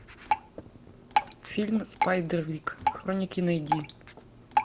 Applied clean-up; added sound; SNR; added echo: none; Drip; 1 dB; none.